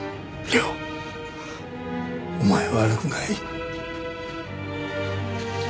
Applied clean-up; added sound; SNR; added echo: none; none; none; none.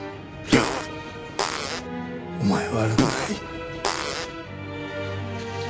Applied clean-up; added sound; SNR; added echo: none; Fart; -2 dB; none.